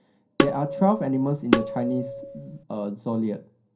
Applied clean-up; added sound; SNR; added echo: none; Tabla; 1 dB; reverberation time 0.3 s.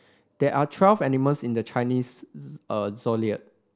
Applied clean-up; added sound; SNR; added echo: none; none; none; none.